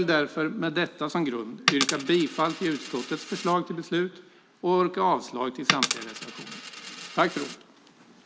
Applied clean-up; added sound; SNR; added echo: none; Coin (dropping); 7 dB; none.